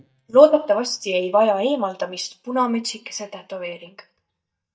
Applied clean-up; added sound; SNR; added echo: neural mask model DeepFilterNet 3.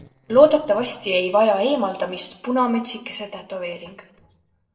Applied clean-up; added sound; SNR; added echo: neural separator model SepFormer DNS4.